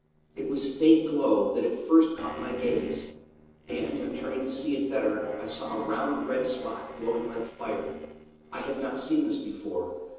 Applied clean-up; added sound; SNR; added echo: neural separator model SepFormer DNS4.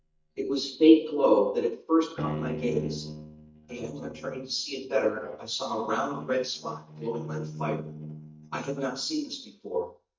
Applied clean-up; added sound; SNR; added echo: neural mask model DeepFilterNet 3.